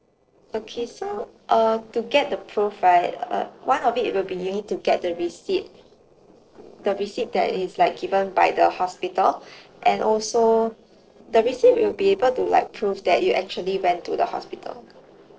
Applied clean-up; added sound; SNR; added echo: neural separator model SepFormer DNS4.